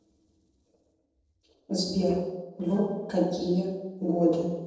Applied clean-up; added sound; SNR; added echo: neural separator model SepFormer DNS4.